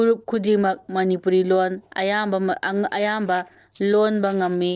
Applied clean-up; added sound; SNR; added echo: neural separator model SepFormer DNS4.